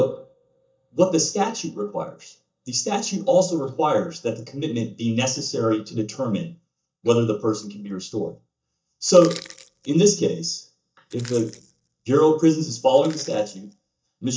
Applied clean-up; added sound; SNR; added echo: neural mask model DeepFilterNet 3.